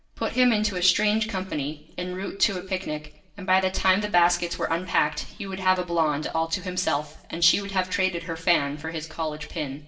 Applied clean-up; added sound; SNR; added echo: none; none; none; reverberation time 0.6 s.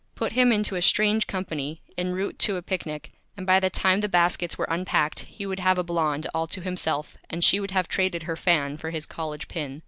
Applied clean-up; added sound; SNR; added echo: none; none; none; none.